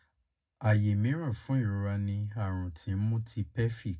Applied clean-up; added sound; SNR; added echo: none; none; none; reverberation time 0.3 s.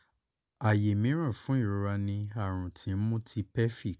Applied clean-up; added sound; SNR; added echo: none; none; none; none.